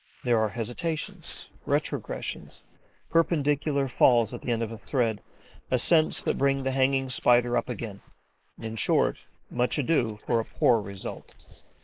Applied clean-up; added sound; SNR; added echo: neural mask model Resemble Enhance denoiser.